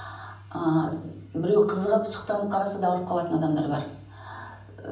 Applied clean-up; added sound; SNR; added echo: none; none; none; reverberation time 0.6 s.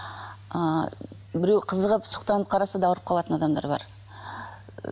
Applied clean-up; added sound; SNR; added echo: none; none; none; none.